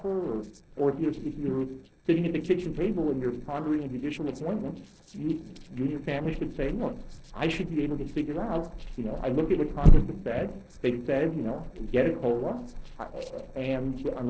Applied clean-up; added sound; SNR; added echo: neural separator model SepFormer DNS4.